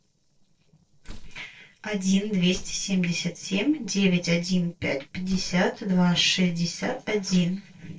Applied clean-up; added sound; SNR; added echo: neural separator model SepFormer DNS4.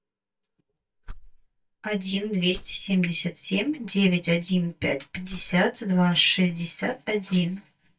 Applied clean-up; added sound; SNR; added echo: neural mask model DeepFilterNet 3.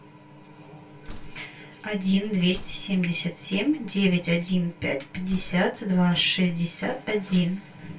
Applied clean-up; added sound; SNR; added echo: none; Slam; 16 dB; reverberation time 0.2 s.